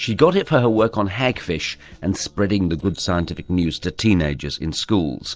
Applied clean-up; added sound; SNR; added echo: neural separator model SepFormer DNS4.